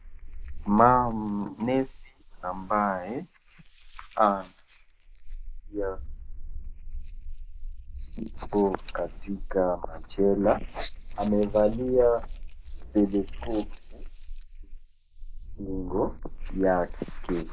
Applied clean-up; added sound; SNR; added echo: neural mask model Resemble Enhance denoiser.